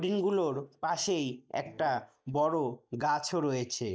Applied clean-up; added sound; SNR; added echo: neural mask model DeepFilterNet 3.